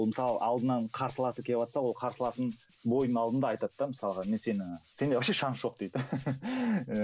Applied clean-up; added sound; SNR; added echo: none; Rattle (instrument); 16 dB; none.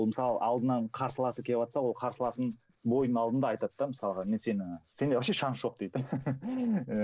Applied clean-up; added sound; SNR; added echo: neural separator model SepFormer DNS4.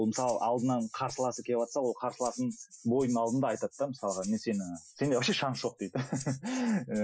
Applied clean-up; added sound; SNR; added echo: classical method Wiener filter.